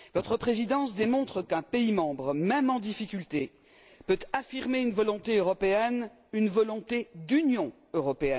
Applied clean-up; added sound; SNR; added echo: none; none; none; none.